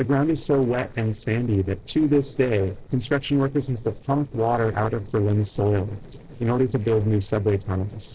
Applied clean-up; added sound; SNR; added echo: neural separator model SepFormer DNS4.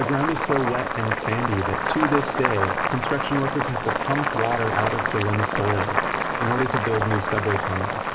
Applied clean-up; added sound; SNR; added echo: none; Boiling; -1 dB; reverberation time 0.3 s.